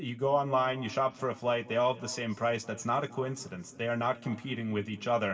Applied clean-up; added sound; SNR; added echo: none; none; none; reverberation time 2.1 s.